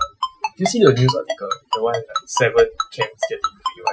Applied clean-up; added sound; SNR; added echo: classical method Wiener filter.